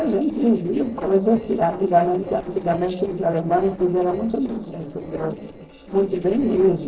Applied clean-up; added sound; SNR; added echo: neural separator model SepFormer DNS4.